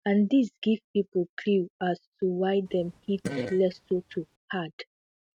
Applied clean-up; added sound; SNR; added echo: neural mask model RNNoise.